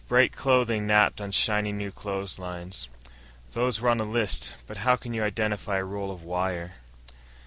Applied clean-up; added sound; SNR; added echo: none; none; none; none.